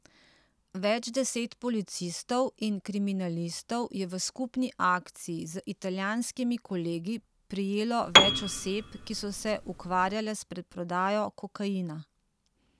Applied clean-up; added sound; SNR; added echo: none; Piano; -4 dB; none.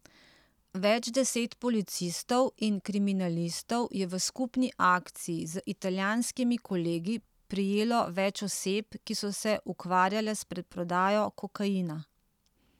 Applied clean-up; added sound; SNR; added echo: none; none; none; none.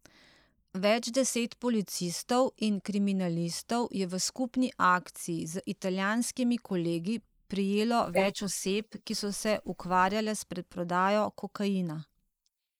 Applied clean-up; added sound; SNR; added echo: neural mask model Resemble Enhance denoiser.